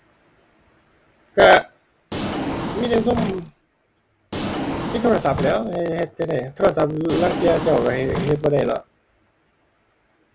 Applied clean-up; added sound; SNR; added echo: none; Drawer open or close; 7 dB; none.